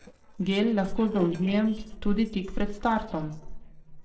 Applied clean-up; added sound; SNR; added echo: neural separator model SepFormer DNS4.